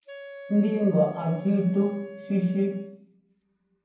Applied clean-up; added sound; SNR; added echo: none; Wind instrument, woodwind instrument; 17 dB; reverberation time 0.9 s.